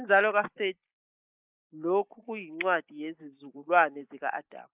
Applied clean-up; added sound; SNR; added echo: neural mask model Resemble Enhance denoiser.